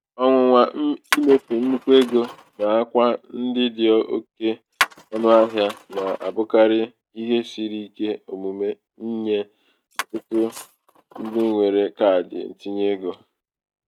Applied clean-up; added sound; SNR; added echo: neural mask model RNNoise.